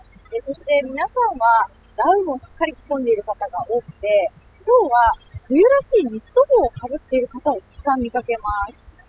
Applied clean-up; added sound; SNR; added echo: classical method spectral subtraction.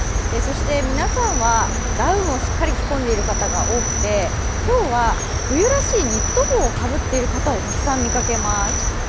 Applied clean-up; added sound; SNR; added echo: none; Cricket; -1 dB; none.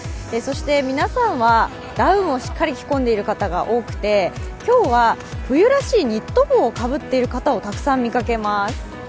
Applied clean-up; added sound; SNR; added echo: none; none; none; none.